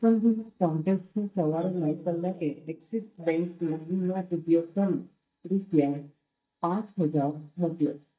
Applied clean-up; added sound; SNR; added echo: neural mask model DeepFilterNet 3.